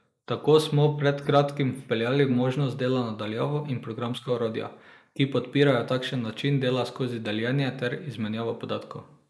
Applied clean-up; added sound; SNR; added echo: neural mask model Resemble Enhance denoiser.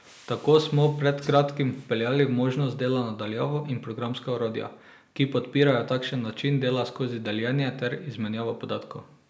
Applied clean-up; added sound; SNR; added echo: none; none; none; none.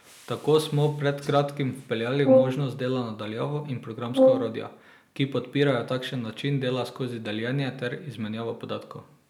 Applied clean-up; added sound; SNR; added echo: none; Brass instrument; -2 dB; none.